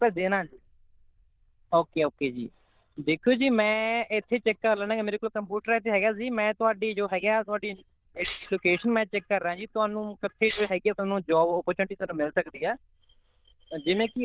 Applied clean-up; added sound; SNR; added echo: neural diffusion model UNIVERSE++.